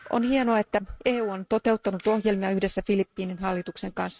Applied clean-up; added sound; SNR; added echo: neural mask model RNNoise.